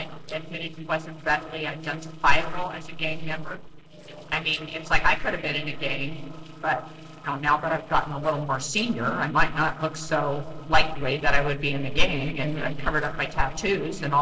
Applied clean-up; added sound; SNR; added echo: neural separator model SepFormer DNS4.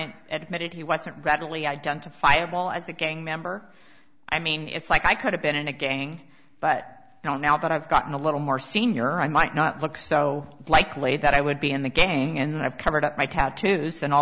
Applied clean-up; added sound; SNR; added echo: none; none; none; none.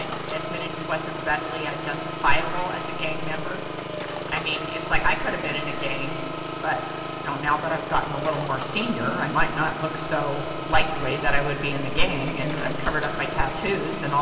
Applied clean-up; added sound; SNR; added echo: none; Engine; 6 dB; reverberation time 2.9 s.